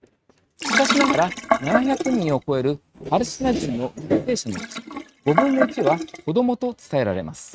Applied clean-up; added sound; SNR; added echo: neural mask model RNNoise.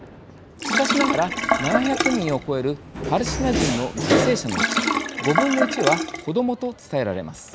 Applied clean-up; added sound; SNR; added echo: none; Door + Sink (filling or washing); -1 dB; none.